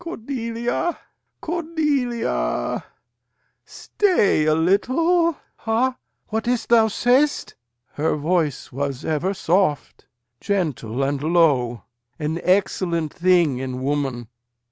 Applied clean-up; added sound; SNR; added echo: none; none; none; none.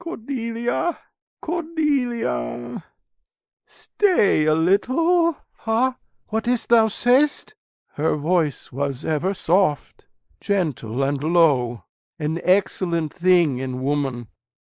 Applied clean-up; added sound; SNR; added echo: neural mask model Resemble Enhance denoiser.